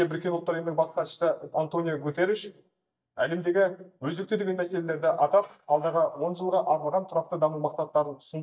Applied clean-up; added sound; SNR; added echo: neural mask model DeepFilterNet 3.